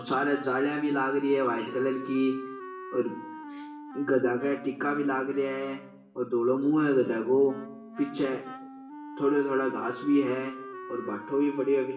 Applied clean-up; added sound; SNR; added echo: none; Wind instrument, woodwind instrument; 14 dB; reverberation time 0.8 s.